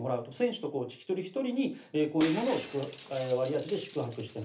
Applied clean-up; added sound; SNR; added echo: none; Shatter; 13 dB; reverberation time 0.3 s.